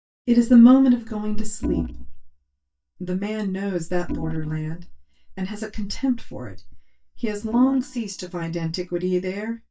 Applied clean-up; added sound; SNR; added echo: neural mask model DeepFilterNet 3.